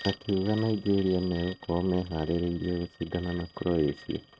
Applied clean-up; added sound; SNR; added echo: neural mask model RNNoise.